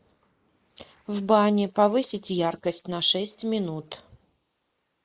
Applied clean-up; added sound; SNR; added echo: neural mask model Resemble Enhance denoiser.